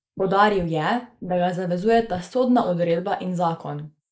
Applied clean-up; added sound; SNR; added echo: neural mask model Resemble Enhance denoiser.